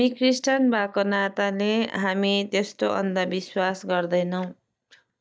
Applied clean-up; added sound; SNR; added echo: neural mask model DeepFilterNet 3.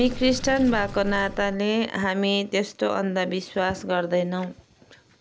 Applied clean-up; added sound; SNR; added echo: none; Sink (filling or washing) / Water; 14 dB; none.